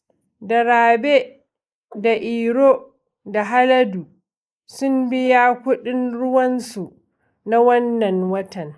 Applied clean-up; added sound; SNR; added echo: neural mask model Resemble Enhance denoiser.